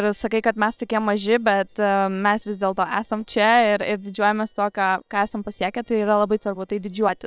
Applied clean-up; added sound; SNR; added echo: neural separator model SepFormer WHAM!.